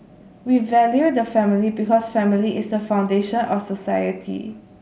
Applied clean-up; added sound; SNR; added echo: none; none; none; none.